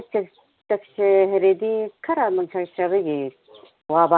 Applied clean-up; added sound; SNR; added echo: none; none; none; none.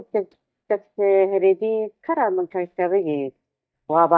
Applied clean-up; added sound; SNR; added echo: neural mask model DeepFilterNet 3.